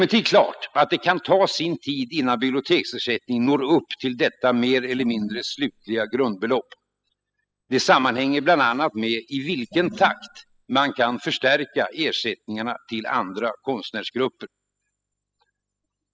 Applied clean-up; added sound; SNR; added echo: classical method spectral subtraction.